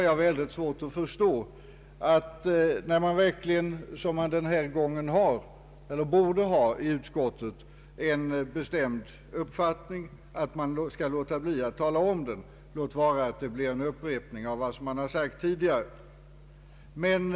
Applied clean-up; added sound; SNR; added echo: none; none; none; none.